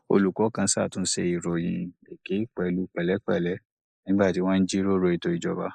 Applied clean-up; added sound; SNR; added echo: neural mask model Resemble Enhance denoiser.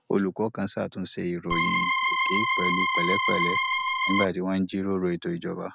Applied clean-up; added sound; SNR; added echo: none; Organ; -4 dB; none.